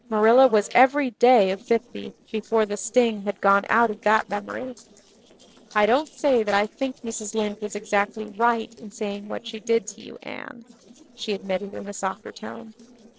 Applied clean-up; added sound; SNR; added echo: neural separator model SepFormer DNS4.